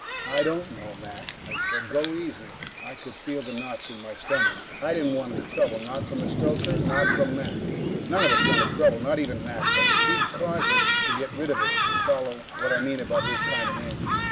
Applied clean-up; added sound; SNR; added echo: none; Thunderstorm; -2 dB; none.